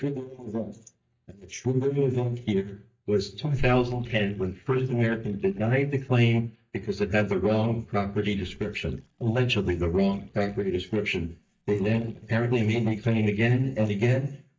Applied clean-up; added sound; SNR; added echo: neural mask model DeepFilterNet 3.